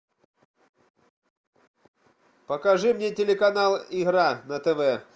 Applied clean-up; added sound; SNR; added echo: none; none; none; none.